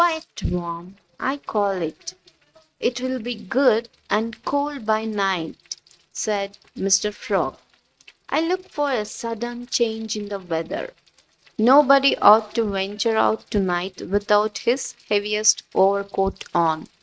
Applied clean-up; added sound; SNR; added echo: neural mask model RNNoise.